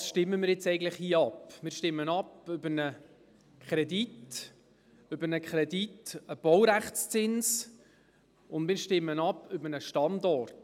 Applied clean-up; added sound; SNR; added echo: none; none; none; none.